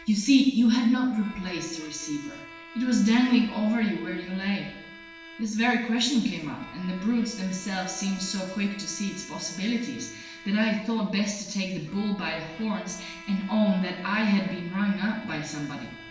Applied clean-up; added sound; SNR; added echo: none; Bowed string instrument; 19 dB; reverberation time 0.9 s.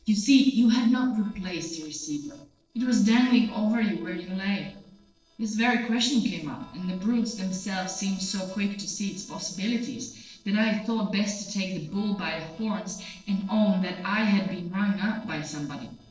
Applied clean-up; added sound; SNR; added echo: neural separator model SepFormer DNS4.